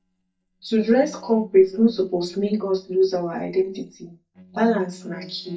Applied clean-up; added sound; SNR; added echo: neural mask model DeepFilterNet 3.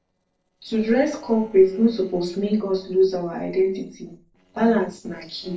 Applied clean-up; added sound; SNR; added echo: neural separator model SepFormer DNS4.